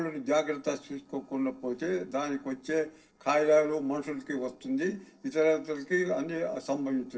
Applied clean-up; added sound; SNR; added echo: neural separator model SepFormer DNS4.